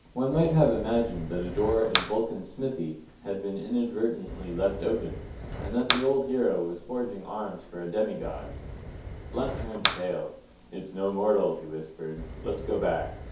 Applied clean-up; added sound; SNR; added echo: none; Fire; 7 dB; reverberation time 0.6 s.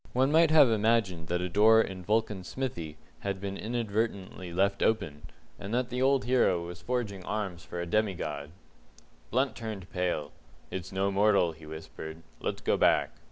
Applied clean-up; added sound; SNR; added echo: none; none; none; none.